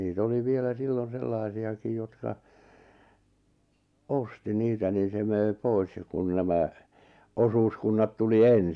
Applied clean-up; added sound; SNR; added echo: none; none; none; none.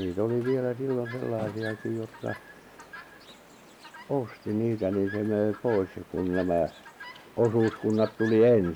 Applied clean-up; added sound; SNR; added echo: none; Chirp, tweet; 17 dB; none.